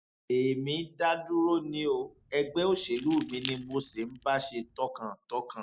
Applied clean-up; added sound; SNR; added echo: none; Keys jangling; 10 dB; none.